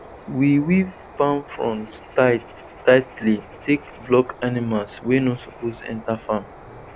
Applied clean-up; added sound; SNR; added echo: none; Bird; 19 dB; none.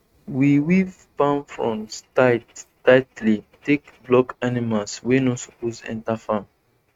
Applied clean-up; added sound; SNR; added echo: neural mask model RNNoise.